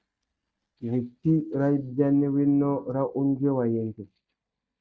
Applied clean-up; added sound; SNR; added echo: neural mask model DeepFilterNet 3.